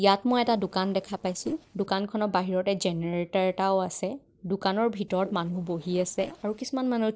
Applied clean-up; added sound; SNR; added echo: neural separator model SepFormer DNS4.